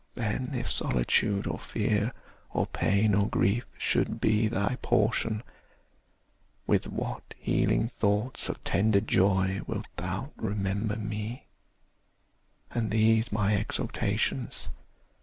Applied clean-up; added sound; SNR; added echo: none; none; none; none.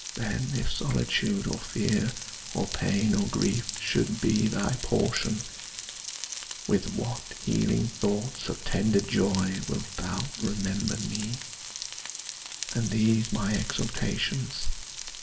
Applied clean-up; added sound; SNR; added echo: none; Frying (food); 10 dB; reverberation time 0.7 s.